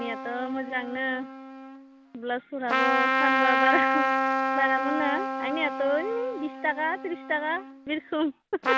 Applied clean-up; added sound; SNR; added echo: none; Trumpet; -1 dB; none.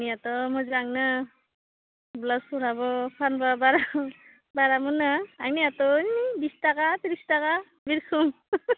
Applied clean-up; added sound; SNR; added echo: none; none; none; none.